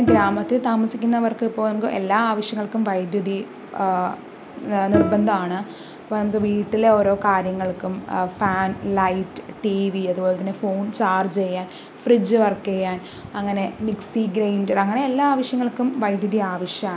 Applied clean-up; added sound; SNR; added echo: none; Bowed string instrument; 7 dB; none.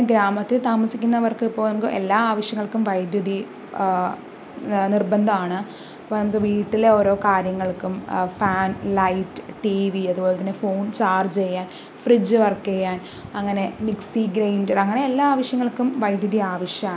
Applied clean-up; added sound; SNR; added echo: none; none; none; none.